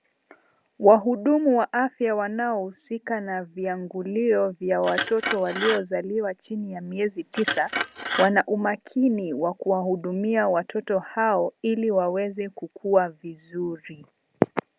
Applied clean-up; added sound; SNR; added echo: none; Glass; 8 dB; none.